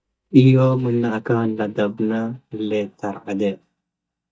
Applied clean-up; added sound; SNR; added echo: neural mask model DeepFilterNet 3.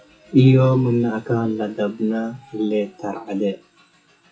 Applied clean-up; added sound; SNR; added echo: classical method WPE with log-MMSE.